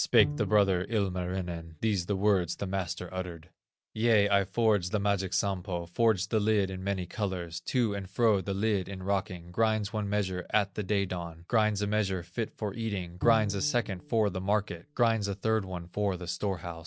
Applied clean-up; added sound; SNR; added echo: none; Bowed string instrument; 13 dB; none.